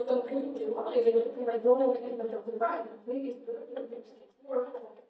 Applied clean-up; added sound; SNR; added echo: neural mask model DeepFilterNet 3.